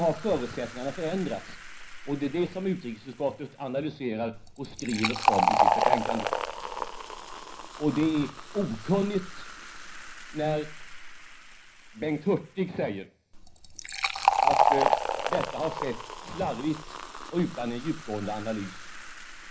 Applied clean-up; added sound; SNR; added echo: none; Fill (with liquid); -1 dB; reverberation time 0.5 s.